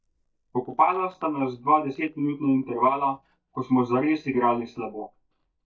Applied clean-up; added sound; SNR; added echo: neural mask model DeepFilterNet 3.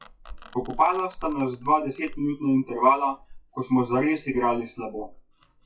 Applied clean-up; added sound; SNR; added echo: classical method WPE with log-MMSE.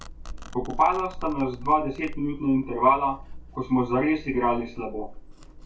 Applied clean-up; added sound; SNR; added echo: none; Domestic sounds, home sounds; 12 dB; reverberation time 0.2 s.